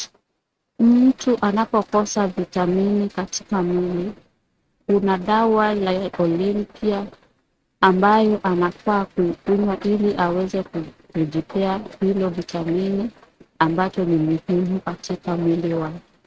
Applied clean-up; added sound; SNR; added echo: neural mask model RNNoise.